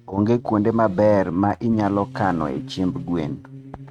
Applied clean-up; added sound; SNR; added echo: neural mask model RNNoise.